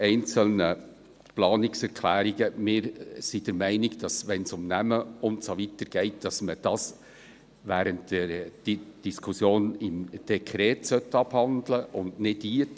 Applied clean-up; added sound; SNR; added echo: none; none; none; none.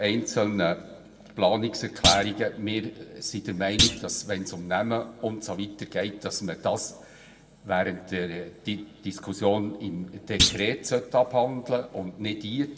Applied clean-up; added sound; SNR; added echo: none; Thump, thud; 0 dB; reverberation time 1.0 s.